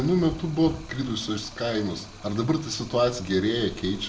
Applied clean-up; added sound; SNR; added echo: none; Stream; 18 dB; reverberation time 0.5 s.